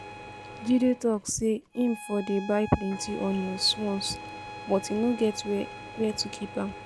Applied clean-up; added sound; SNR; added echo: none; Bowed string instrument + Drill / Mechanisms; 13 dB; none.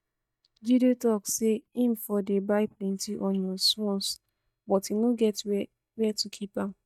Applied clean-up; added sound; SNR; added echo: neural mask model DeepFilterNet 3.